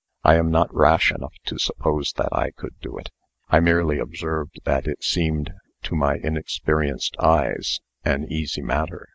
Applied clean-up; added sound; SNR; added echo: none; none; none; none.